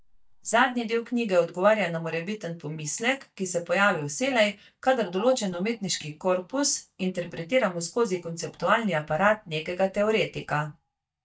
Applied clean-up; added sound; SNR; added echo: neural mask model DeepFilterNet 3.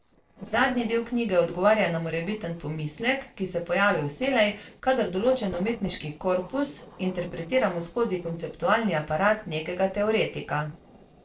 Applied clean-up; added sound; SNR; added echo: neural separator model SepFormer DNS4.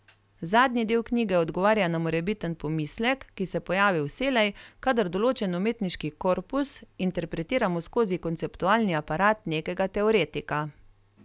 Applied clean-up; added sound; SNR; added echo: none; none; none; none.